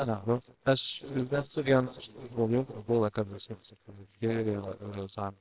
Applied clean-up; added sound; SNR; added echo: neural separator model SepFormer WHAMR!.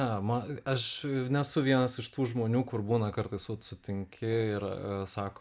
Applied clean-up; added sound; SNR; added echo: none; none; none; none.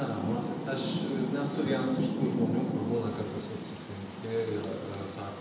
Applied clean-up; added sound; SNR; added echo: none; Rain; 0 dB; reverberation time 0.9 s.